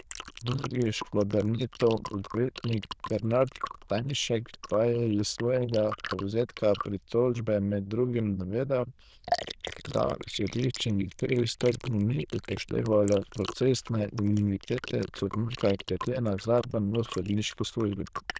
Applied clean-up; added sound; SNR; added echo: neural diffusion model UNIVERSE++.